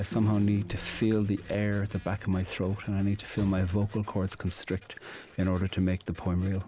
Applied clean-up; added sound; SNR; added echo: none; Sliding door / Slam + Printer; 20 dB; none.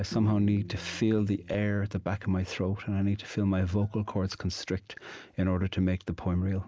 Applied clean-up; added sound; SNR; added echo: none; none; none; none.